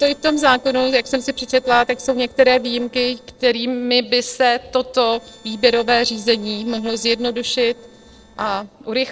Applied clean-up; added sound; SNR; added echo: neural separator model SepFormer DNS4.